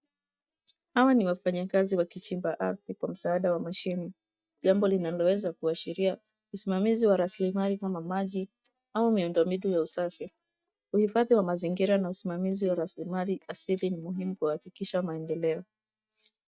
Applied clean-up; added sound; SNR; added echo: neural mask model DeepFilterNet 3.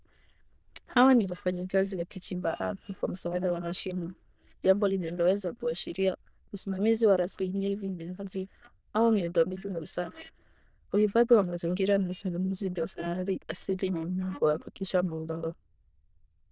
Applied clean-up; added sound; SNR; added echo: neural diffusion model UNIVERSE++.